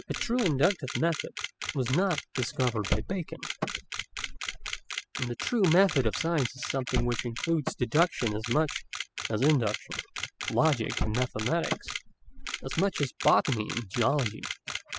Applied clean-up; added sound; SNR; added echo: classical method spectral subtraction.